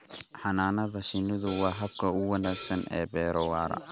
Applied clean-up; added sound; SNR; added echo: none; Hi-hat; 5 dB; none.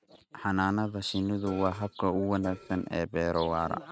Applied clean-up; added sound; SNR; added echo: neural mask model RNNoise.